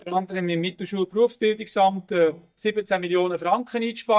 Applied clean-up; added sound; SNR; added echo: neural mask model DeepFilterNet 3.